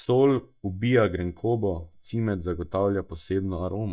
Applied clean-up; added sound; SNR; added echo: neural mask model DeepFilterNet 3.